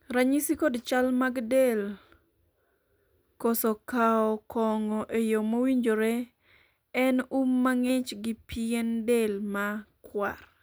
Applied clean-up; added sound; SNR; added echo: none; none; none; none.